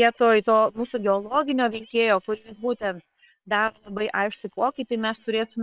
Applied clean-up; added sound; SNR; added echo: neural separator model SepFormer WHAM!.